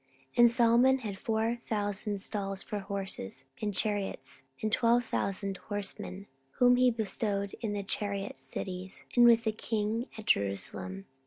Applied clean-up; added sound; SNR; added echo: none; none; none; none.